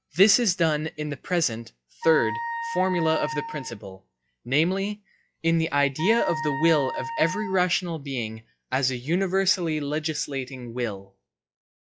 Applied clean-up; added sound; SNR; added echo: classical method log-MMSE.